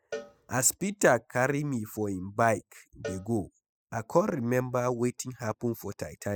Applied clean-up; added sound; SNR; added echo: classical method spectral subtraction.